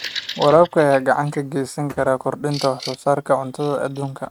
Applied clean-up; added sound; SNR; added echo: neural mask model RNNoise.